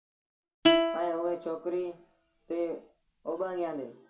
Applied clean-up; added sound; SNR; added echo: none; Plucked string instrument; -4 dB; reverberation time 0.2 s.